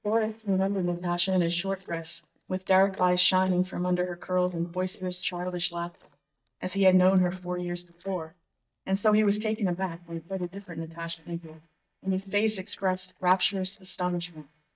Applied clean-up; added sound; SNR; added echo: neural mask model DeepFilterNet 3.